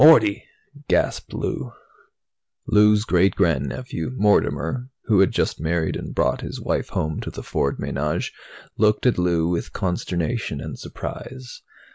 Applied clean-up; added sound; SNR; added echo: none; none; none; none.